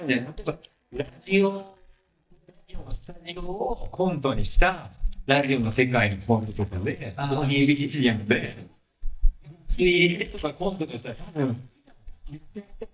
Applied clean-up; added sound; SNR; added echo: neural mask model DeepFilterNet 3.